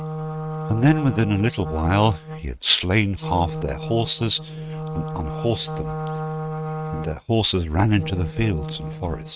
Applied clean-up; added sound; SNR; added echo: neural mask model RNNoise.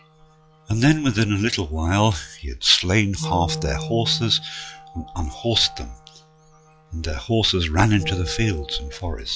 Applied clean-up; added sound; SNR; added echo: classical method log-MMSE.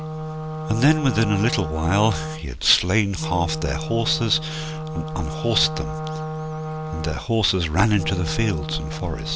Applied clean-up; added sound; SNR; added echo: none; Wind instrument, woodwind instrument; 7 dB; none.